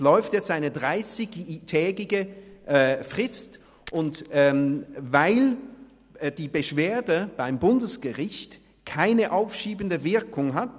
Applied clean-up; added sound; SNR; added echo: none; Coin (dropping); 13 dB; none.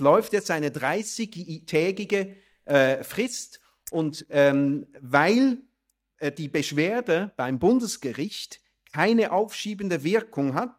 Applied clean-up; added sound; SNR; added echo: neural mask model DeepFilterNet 3.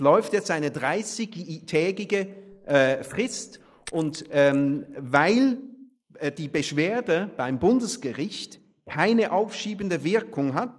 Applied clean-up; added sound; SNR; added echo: neural mask model Resemble Enhance denoiser.